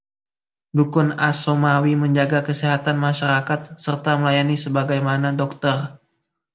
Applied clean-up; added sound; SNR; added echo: none; none; none; none.